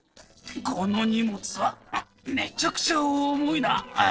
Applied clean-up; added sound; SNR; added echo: neural separator model SepFormer DNS4.